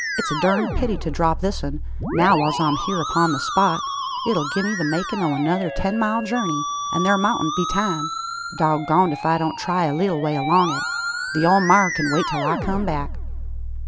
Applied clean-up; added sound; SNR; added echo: none; Musical instrument; 5 dB; none.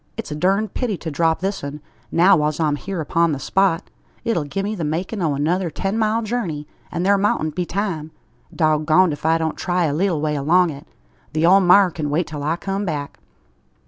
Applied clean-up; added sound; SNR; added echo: none; none; none; none.